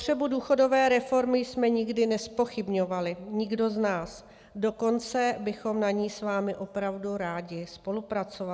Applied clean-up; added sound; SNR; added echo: none; none; none; none.